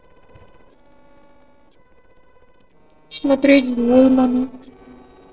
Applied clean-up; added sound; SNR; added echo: neural separator model SepFormer DNS4.